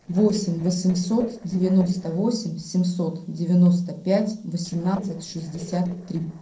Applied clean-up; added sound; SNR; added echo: neural separator model SepFormer DNS4.